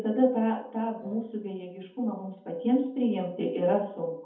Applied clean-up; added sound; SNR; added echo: none; Wind instrument, woodwind instrument; 19 dB; reverberation time 0.6 s.